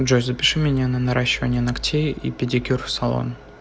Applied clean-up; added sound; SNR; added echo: none; none; none; none.